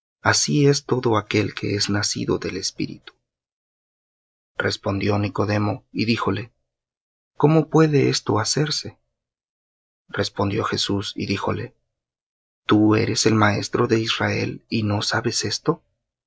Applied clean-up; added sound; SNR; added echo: none; none; none; none.